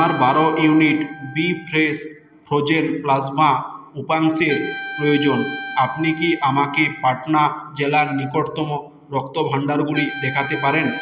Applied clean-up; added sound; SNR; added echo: none; Trumpet; 14 dB; none.